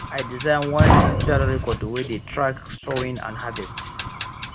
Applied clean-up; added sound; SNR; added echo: none; Fire; -3 dB; none.